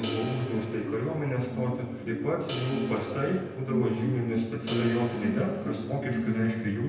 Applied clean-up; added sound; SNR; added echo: none; Crash cymbal; 13 dB; reverberation time 0.9 s.